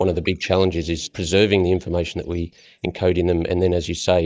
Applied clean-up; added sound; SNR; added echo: neural mask model DeepFilterNet 3.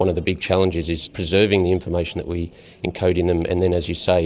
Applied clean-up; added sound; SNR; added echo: neural separator model SepFormer DNS4.